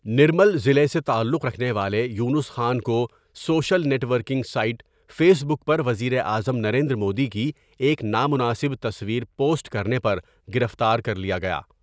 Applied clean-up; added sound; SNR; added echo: none; none; none; none.